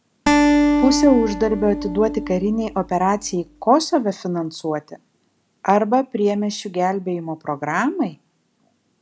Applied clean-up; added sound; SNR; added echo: none; Acoustic guitar; 0 dB; none.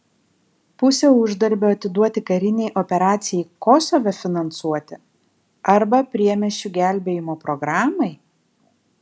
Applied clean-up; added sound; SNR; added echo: none; none; none; none.